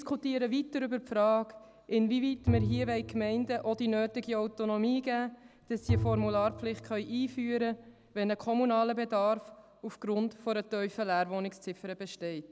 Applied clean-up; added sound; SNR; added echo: none; Bowed string instrument; 6 dB; none.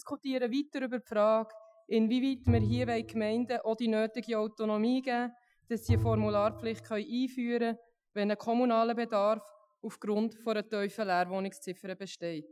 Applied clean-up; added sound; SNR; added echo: classical method Wiener filter.